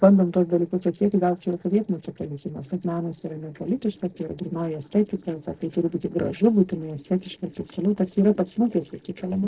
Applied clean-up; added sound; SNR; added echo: neural separator model SepFormer DNS4.